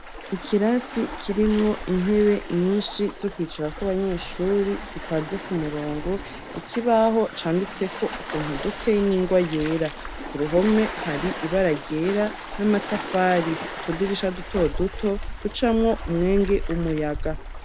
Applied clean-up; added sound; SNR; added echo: none; Waves, surf; 9 dB; none.